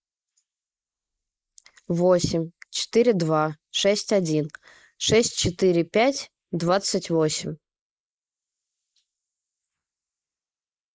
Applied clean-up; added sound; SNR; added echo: neural mask model Resemble Enhance denoiser.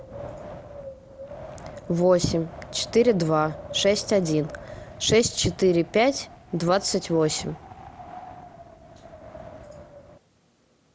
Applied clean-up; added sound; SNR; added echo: none; Wind; 16 dB; none.